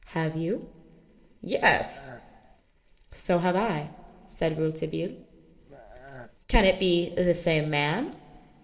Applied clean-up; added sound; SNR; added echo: neural separator model SepFormer DNS4.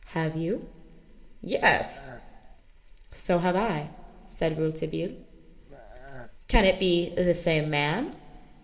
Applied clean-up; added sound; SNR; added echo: none; Burping, eructation; 19 dB; reverberation time 2.8 s.